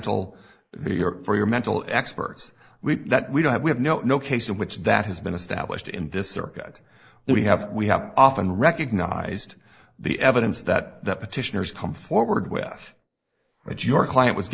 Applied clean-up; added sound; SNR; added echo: neural mask model Resemble Enhance denoiser.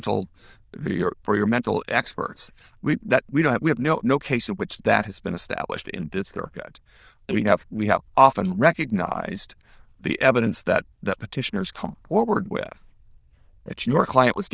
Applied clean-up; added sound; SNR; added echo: neural diffusion model UNIVERSE++.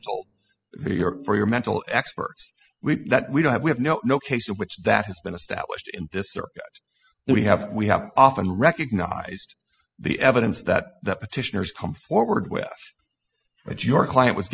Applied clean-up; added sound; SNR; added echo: classical method spectral subtraction.